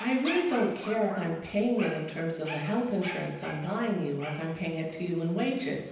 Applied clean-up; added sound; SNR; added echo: none; Dog; 13 dB; reverberation time 0.9 s.